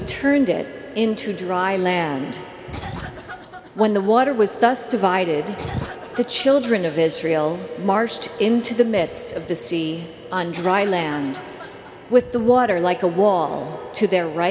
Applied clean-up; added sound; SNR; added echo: none; Cough; 18 dB; none.